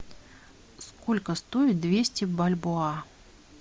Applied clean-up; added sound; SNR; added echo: none; none; none; none.